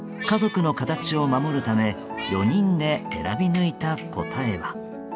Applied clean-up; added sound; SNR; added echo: none; Meow; 18 dB; none.